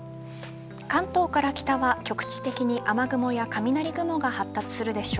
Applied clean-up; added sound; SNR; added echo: none; none; none; none.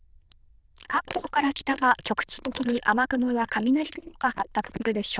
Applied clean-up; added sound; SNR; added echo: neural diffusion model UNIVERSE++.